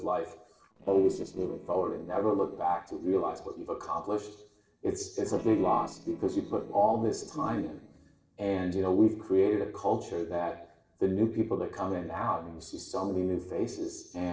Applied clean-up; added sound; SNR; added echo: neural separator model SepFormer DNS4.